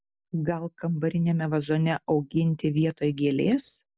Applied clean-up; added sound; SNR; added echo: none; none; none; none.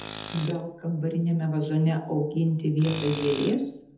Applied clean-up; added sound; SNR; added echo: none; Tools; 15 dB; reverberation time 0.8 s.